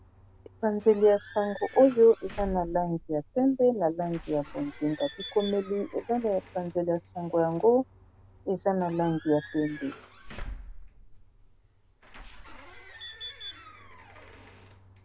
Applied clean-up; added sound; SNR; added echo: none; Squeak / Slam / Alarm / Wood; 17 dB; none.